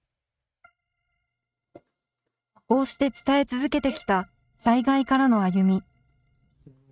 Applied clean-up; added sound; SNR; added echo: neural mask model RNNoise.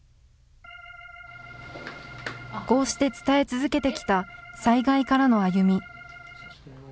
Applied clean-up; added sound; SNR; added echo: none; Organ; 18 dB; none.